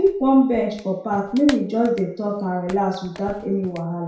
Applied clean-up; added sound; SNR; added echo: none; Clapping; 20 dB; reverberation time 0.6 s.